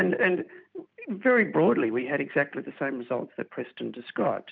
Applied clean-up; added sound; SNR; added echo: none; none; none; none.